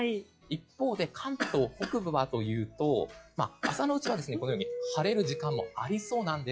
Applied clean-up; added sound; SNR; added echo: classical method log-MMSE.